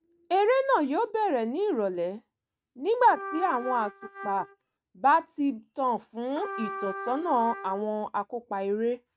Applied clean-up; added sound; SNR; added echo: neural mask model RNNoise.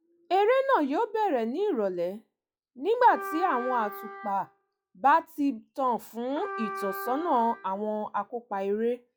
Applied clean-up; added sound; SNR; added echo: classical method log-MMSE.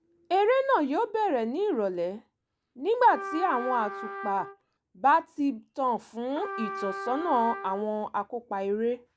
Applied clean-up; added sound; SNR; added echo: none; Trumpet; 11 dB; none.